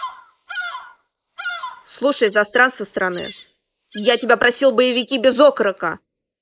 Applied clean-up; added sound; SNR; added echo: neural mask model Resemble Enhance denoiser.